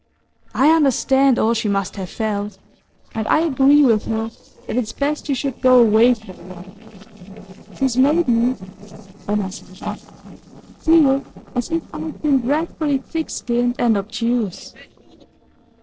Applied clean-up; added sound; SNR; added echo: neural separator model SepFormer DNS4.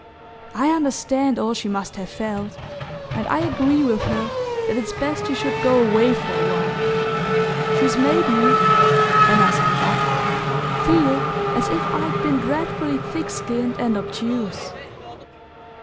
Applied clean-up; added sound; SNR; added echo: none; Race car, auto racing / Accelerating, revving, vroom; -1 dB; none.